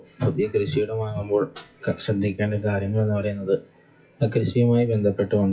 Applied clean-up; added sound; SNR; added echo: classical method WPE with log-MMSE.